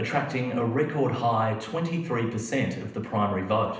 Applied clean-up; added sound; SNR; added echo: none; none; none; reverberation time 0.8 s.